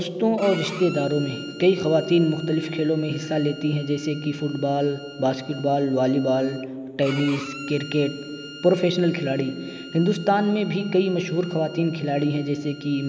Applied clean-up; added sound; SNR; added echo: none; Bowed string instrument; 18 dB; none.